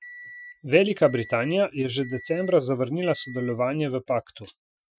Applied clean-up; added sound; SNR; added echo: classical method Wiener filter.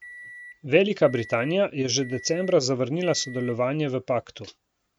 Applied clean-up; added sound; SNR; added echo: none; Microwave oven; 20 dB; none.